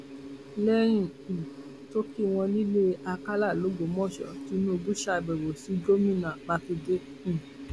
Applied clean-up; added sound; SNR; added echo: none; Insect; 15 dB; none.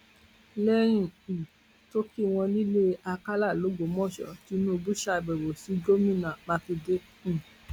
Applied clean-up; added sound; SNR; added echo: none; none; none; none.